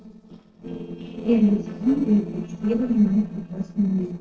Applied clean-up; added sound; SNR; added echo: neural separator model SepFormer DNS4.